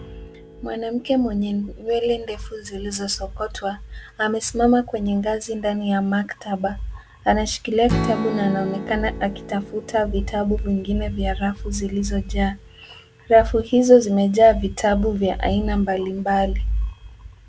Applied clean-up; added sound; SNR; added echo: none; Strum; 15 dB; none.